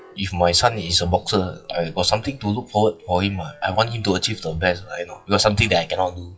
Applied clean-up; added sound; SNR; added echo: classical method WPE with log-MMSE.